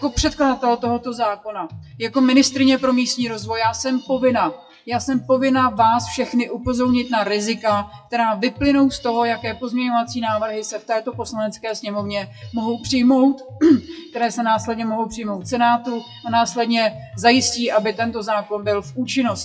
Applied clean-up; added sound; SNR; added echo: classical method WPE with log-MMSE.